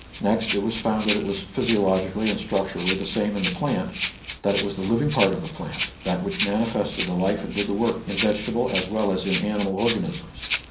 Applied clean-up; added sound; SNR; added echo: none; Rattle (instrument); 8 dB; reverberation time 0.6 s.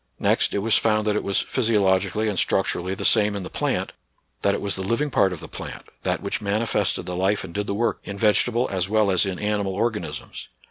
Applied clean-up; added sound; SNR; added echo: none; none; none; none.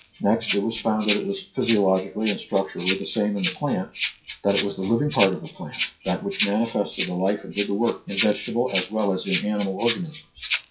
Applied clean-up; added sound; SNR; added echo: classical method WPE with log-MMSE.